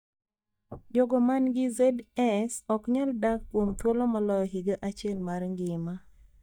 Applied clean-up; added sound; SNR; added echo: neural mask model DeepFilterNet 3.